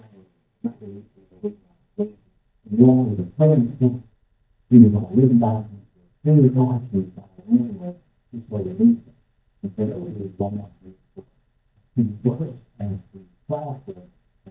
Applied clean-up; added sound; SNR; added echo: neural mask model DeepFilterNet 3.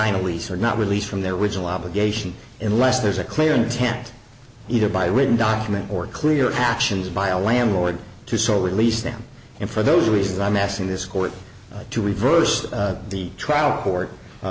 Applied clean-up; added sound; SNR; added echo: none; none; none; none.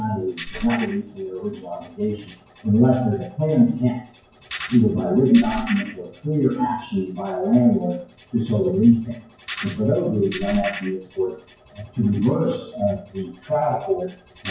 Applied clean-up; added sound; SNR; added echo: classical method WPE with log-MMSE.